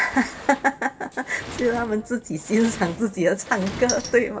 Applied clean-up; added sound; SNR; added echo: none; Sliding door; 13 dB; reverberation time 1.9 s.